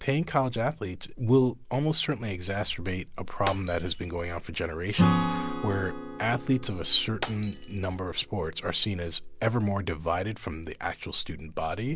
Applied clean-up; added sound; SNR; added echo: none; Shatter + Acoustic guitar / Strum; 6 dB; none.